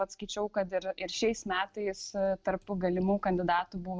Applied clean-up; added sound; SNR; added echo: none; none; none; none.